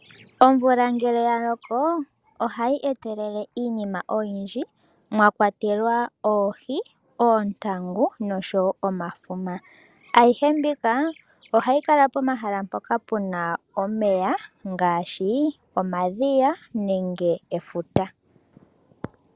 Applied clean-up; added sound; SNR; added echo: none; none; none; none.